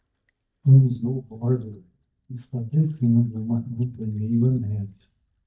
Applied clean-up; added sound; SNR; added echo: neural mask model DeepFilterNet 3.